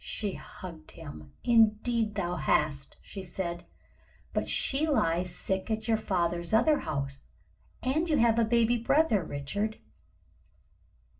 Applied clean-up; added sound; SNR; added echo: none; none; none; reverberation time 0.2 s.